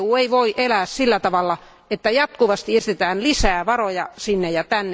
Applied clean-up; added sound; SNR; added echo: none; none; none; none.